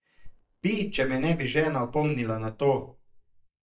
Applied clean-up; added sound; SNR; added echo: neural mask model DeepFilterNet 3.